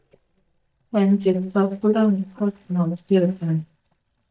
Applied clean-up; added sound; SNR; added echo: neural mask model DeepFilterNet 3.